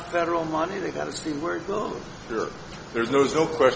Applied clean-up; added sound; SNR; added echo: none; none; none; none.